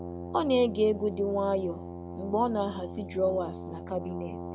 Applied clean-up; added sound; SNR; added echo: none; Brass instrument; 9 dB; none.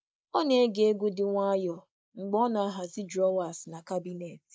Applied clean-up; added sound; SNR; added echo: neural mask model Resemble Enhance denoiser.